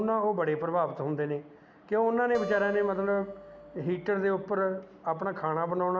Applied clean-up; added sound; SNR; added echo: none; Acoustic guitar; 14 dB; none.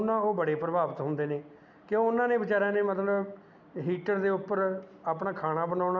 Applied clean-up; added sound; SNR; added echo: none; none; none; none.